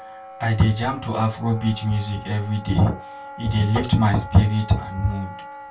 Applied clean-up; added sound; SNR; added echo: none; Wind instrument, woodwind instrument; 16 dB; reverberation time 0.2 s.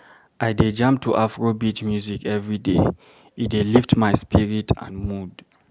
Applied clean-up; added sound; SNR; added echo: none; none; none; none.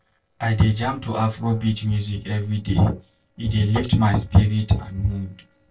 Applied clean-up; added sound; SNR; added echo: neural separator model SepFormer DNS4.